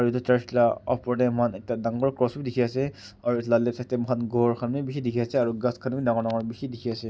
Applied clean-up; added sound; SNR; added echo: none; none; none; none.